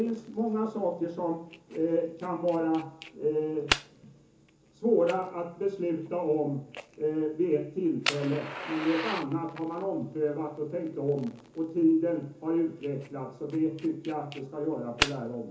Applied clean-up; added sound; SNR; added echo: none; Fire; 11 dB; reverberation time 0.7 s.